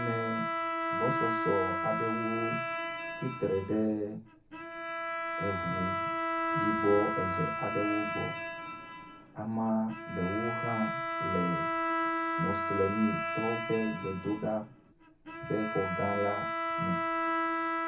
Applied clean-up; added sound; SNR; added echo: none; Bowed string instrument; 0 dB; reverberation time 0.3 s.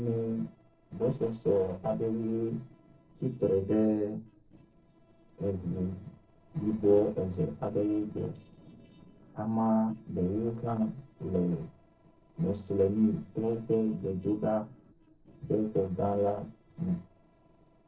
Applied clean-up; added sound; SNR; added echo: neural separator model SepFormer DNS4.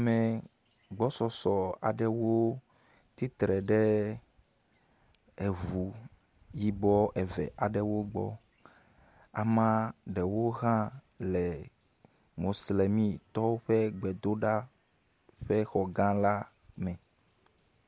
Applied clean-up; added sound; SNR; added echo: none; none; none; none.